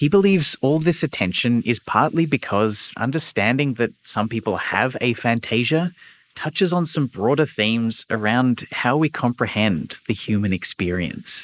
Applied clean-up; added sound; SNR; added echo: neural mask model Resemble Enhance denoiser.